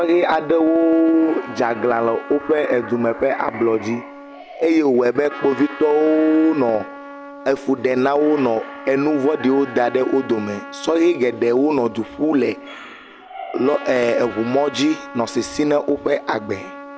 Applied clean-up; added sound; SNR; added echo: none; Trumpet; 17 dB; none.